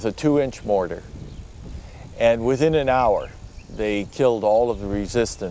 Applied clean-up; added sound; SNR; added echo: none; Bicycle; 17 dB; none.